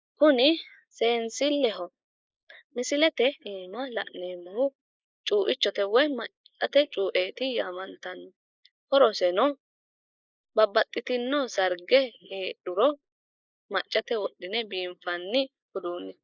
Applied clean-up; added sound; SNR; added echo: neural mask model Resemble Enhance denoiser.